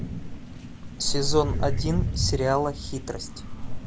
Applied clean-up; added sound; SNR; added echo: none; Crow; -1 dB; none.